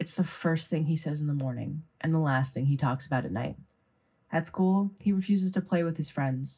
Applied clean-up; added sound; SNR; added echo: none; none; none; reverberation time 0.4 s.